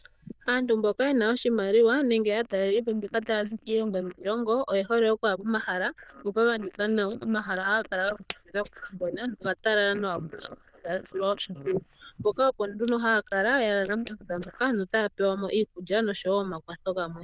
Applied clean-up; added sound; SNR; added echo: neural diffusion model UNIVERSE++.